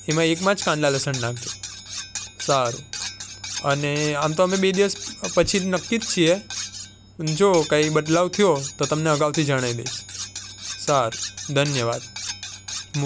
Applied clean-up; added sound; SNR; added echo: none; Cutlery, silverware; 11 dB; none.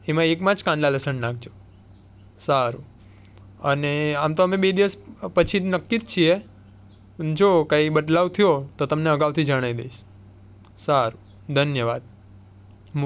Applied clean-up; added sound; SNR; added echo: none; none; none; none.